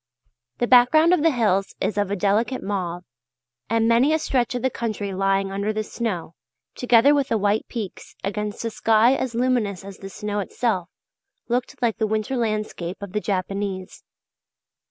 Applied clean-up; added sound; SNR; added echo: none; none; none; none.